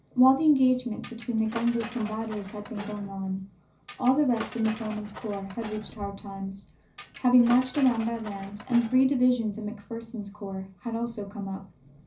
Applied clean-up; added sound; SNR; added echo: none; Tools; 15 dB; reverberation time 0.5 s.